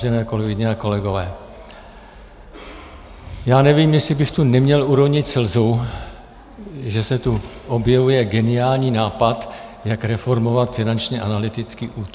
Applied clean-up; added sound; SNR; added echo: none; none; none; none.